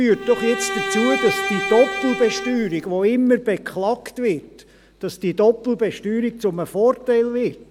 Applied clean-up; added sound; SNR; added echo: none; Bowed string instrument; 5 dB; none.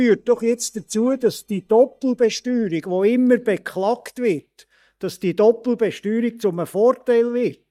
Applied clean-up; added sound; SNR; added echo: neural mask model DeepFilterNet 3.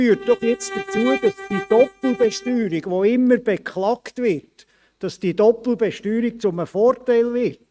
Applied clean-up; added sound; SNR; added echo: neural mask model RNNoise.